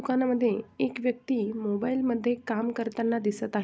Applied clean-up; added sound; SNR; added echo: none; none; none; none.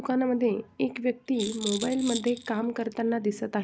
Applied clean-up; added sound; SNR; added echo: none; Rattle; 11 dB; none.